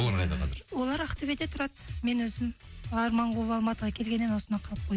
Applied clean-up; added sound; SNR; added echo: none; none; none; none.